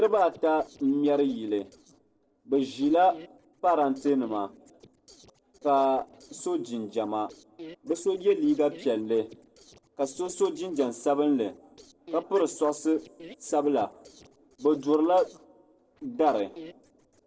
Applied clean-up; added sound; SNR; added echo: neural separator model SepFormer DNS4.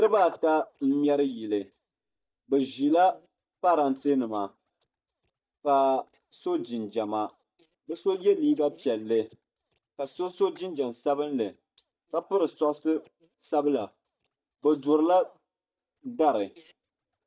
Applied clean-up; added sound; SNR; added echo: neural mask model DeepFilterNet 3.